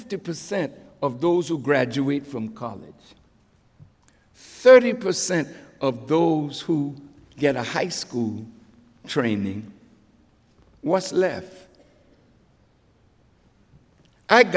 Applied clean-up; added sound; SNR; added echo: none; none; none; none.